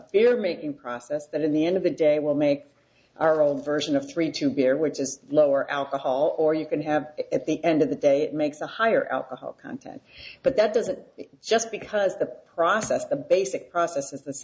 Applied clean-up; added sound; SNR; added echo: none; none; none; none.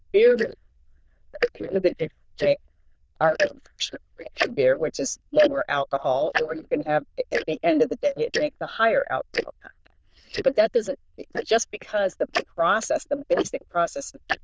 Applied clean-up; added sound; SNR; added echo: neural diffusion model UNIVERSE++.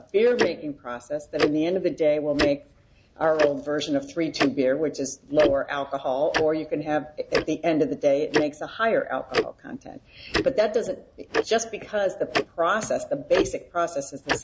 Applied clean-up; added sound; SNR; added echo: none; Tick-tock; 7 dB; none.